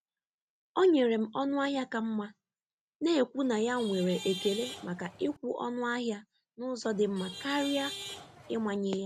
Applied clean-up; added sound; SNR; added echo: none; Traffic noise, roadway noise / Vehicle horn, car horn, honking; 12 dB; none.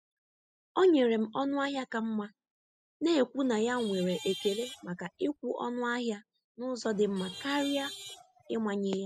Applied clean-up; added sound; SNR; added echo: classical method spectral subtraction.